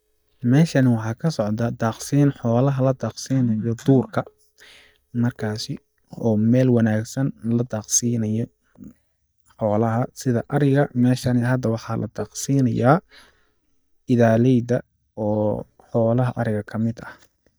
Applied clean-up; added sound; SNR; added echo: neural mask model DeepFilterNet 3.